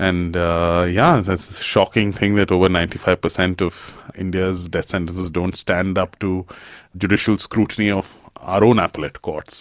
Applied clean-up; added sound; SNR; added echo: none; none; none; none.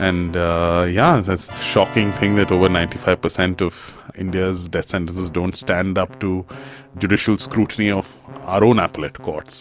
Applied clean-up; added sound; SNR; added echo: none; Keyboard (musical); 17 dB; none.